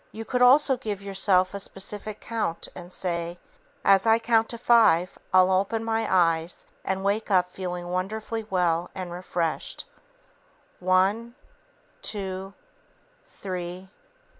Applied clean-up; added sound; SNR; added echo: none; none; none; none.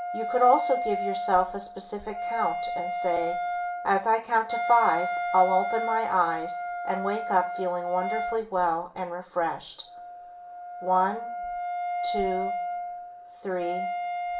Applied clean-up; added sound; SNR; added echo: none; Wind instrument, woodwind instrument; 4 dB; reverberation time 0.3 s.